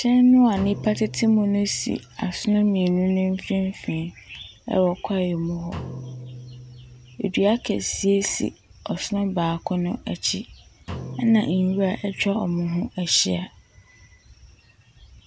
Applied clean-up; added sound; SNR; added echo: none; Drum; 18 dB; none.